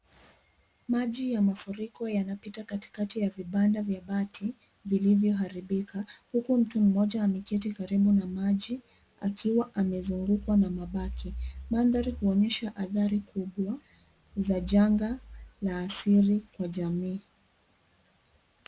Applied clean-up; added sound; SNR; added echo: none; none; none; none.